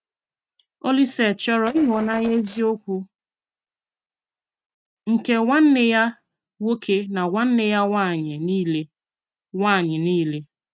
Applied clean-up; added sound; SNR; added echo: neural mask model RNNoise.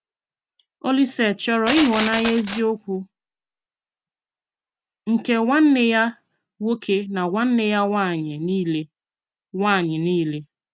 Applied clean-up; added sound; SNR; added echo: none; Glass; 8 dB; none.